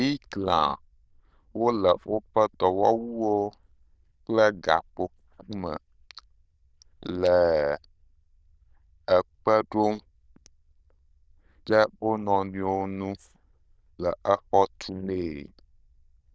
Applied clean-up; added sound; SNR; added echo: neural diffusion model UNIVERSE++.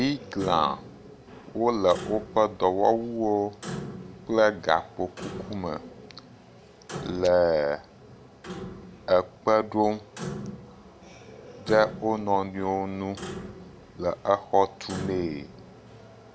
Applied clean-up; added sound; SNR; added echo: none; Clock; 14 dB; none.